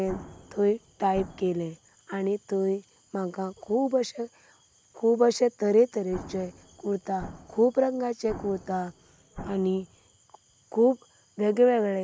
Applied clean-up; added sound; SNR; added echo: none; Explosion; 17 dB; none.